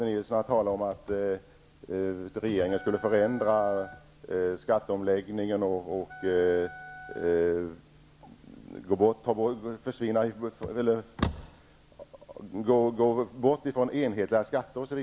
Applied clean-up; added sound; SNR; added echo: none; Wind instrument, woodwind instrument; 17 dB; none.